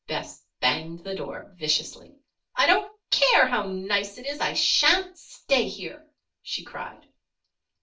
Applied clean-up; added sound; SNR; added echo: none; none; none; reverberation time 0.3 s.